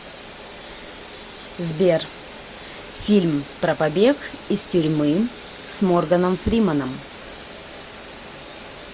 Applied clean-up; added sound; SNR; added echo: none; none; none; none.